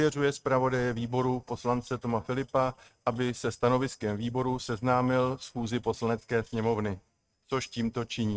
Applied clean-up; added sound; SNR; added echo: neural mask model RNNoise.